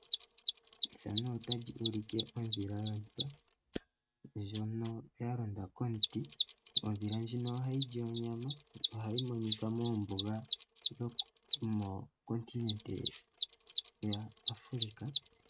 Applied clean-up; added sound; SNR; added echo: neural mask model RNNoise.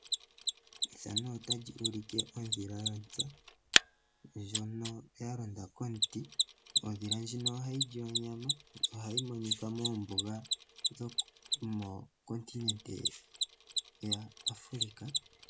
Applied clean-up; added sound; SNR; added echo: none; Mechanisms; -4 dB; none.